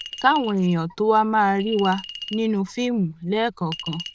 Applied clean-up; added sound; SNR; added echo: neural diffusion model UNIVERSE++.